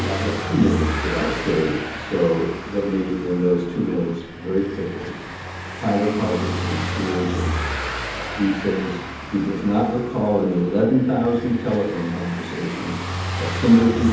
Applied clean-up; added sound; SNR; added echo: none; Car passing by / Engine; 7 dB; reverberation time 0.8 s.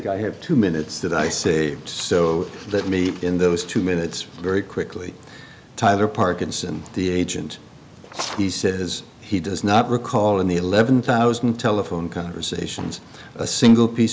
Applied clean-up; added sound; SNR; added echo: none; none; none; none.